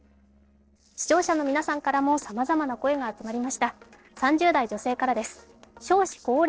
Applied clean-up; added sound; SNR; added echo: neural separator model SepFormer DNS4.